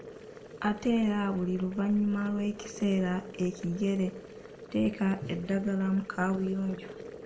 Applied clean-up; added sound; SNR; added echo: none; Boiling; 15 dB; reverberation time 0.7 s.